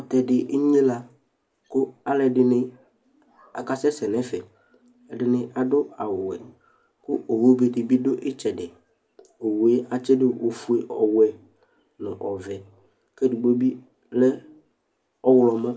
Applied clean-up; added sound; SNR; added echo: none; none; none; none.